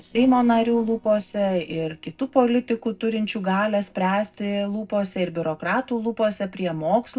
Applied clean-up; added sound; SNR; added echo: neural separator model SepFormer DNS4.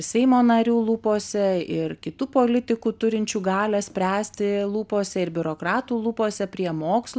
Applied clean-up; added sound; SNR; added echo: none; none; none; none.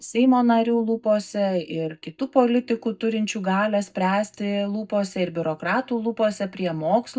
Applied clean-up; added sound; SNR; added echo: neural mask model DeepFilterNet 3.